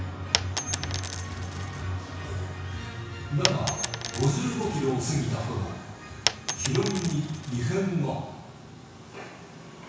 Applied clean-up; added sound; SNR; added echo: none; Coin (dropping); 3 dB; reverberation time 1.1 s.